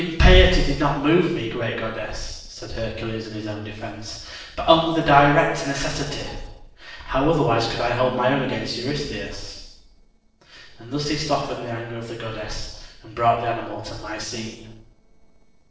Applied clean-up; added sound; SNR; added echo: neural separator model SepFormer DNS4.